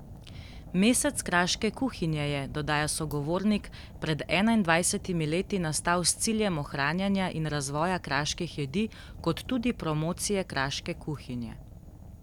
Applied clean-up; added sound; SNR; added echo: none; Fire; 16 dB; none.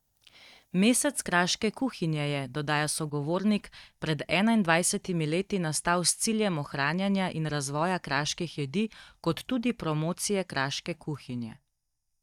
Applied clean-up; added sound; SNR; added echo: neural mask model DeepFilterNet 3.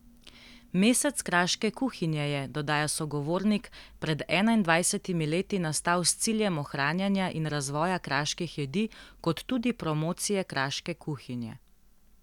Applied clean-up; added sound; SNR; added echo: none; none; none; none.